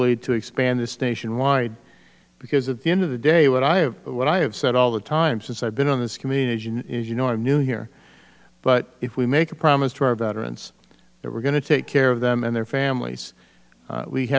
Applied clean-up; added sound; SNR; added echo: none; none; none; none.